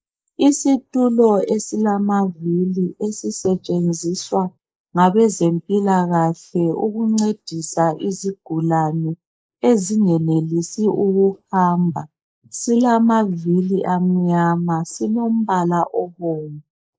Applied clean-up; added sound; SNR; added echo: neural mask model Resemble Enhance denoiser.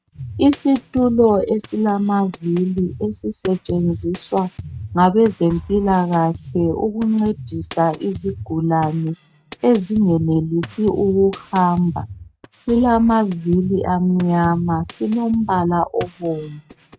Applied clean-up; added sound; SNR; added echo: neural mask model RNNoise.